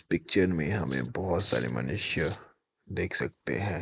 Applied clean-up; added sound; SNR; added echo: neural mask model Resemble Enhance denoiser.